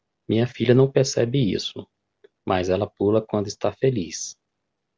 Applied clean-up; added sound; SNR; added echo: none; none; none; none.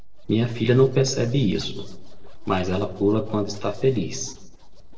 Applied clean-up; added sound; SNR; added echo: neural separator model SepFormer DNS4.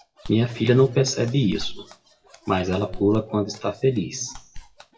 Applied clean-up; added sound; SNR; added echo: classical method WPE with log-MMSE.